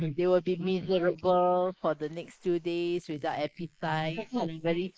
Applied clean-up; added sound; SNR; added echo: neural mask model Resemble Enhance denoiser.